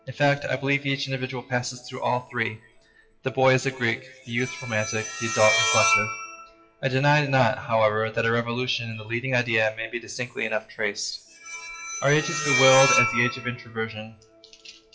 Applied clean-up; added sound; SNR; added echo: classical method WPE with log-MMSE.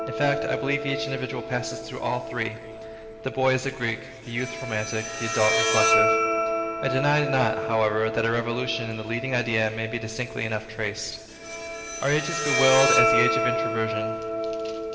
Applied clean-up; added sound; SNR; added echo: none; Bowed string instrument; 0 dB; reverberation time 2.5 s.